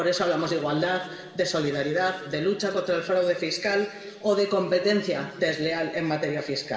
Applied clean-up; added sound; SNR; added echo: none; none; none; reverberation time 2.2 s.